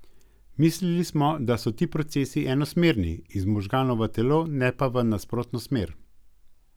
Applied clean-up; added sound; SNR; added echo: none; none; none; none.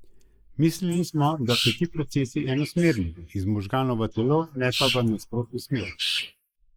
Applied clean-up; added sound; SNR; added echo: neural mask model Resemble Enhance denoiser.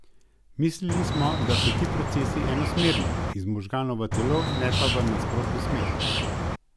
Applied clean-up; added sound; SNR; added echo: none; Bird; -3 dB; none.